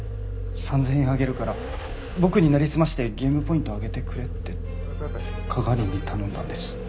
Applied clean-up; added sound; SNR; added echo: none; Vehicle; 5 dB; none.